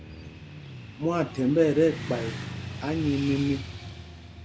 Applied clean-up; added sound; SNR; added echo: none; Motorcycle / Traffic noise, roadway noise; 10 dB; none.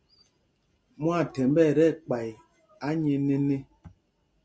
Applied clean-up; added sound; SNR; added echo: none; none; none; none.